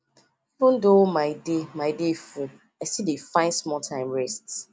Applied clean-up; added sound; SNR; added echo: none; none; none; none.